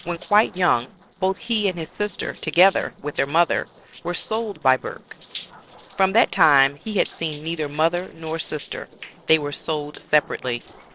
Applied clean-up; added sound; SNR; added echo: neural separator model SepFormer DNS4.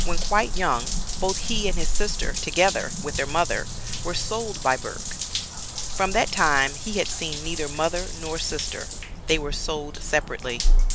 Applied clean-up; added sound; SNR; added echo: none; Cricket / Motor vehicle (road) + Drip / Trickle, dribble / Bathtub (filling or washing) / Water tap, faucet; -2 dB; none.